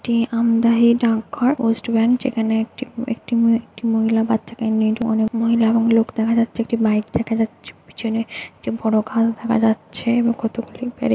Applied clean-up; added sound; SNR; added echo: none; none; none; none.